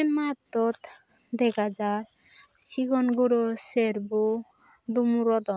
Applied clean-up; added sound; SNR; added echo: none; none; none; none.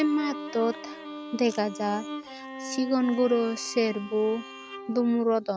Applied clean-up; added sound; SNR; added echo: none; Bowed string instrument; 12 dB; none.